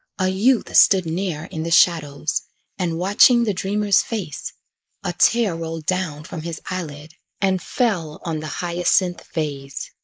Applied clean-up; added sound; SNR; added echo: neural mask model Resemble Enhance denoiser.